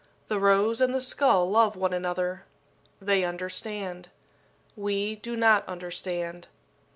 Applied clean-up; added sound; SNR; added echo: none; none; none; none.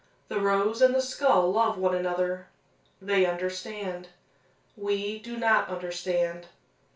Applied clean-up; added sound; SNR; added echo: none; none; none; reverberation time 0.3 s.